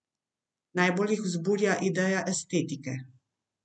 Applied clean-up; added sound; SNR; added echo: none; none; none; none.